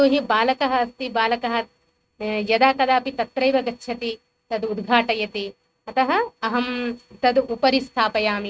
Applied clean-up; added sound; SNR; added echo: neural mask model RNNoise.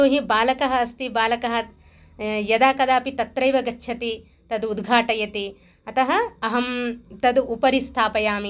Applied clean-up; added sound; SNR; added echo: none; none; none; none.